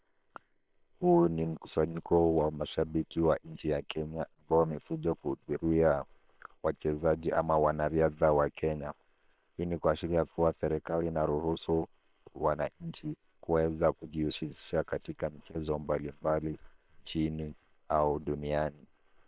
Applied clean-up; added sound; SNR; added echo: neural separator model SepFormer WHAM!.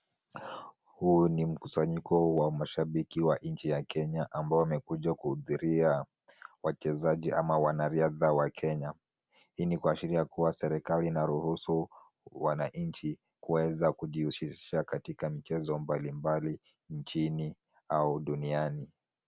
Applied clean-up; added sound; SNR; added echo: none; none; none; none.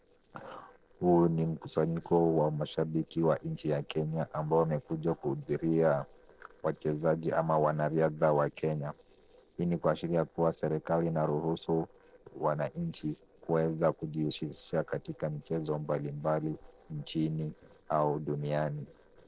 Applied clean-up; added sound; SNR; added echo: neural separator model SepFormer DNS4.